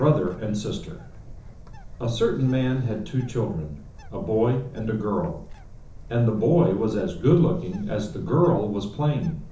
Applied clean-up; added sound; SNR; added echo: none; Bird; 15 dB; reverberation time 0.7 s.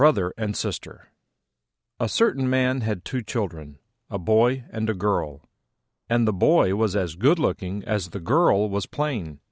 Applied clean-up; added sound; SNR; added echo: none; none; none; none.